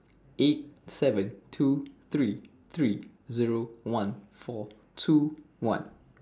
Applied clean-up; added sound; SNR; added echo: none; none; none; none.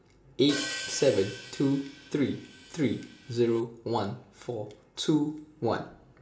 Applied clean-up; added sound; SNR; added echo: none; Hi-hat; 11 dB; reverberation time 0.5 s.